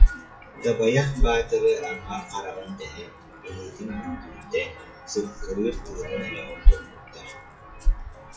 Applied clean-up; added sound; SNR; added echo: classical method WPE with log-MMSE.